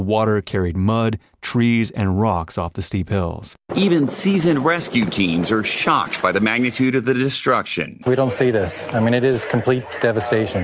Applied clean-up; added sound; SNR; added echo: none; none; none; none.